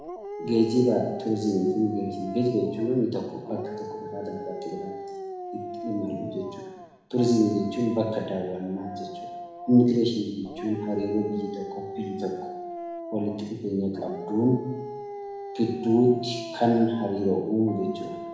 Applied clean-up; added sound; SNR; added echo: none; Dog; 10 dB; reverberation time 1.0 s.